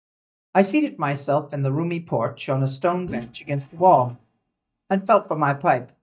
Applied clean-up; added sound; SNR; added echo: neural mask model DeepFilterNet 3.